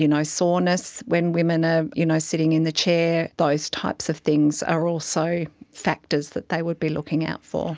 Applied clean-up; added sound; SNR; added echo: none; none; none; none.